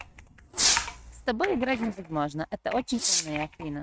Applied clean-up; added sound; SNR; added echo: neural mask model RNNoise.